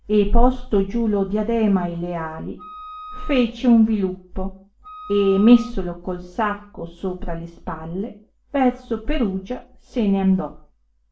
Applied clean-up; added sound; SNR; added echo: none; Wind instrument, woodwind instrument; 17 dB; reverberation time 0.3 s.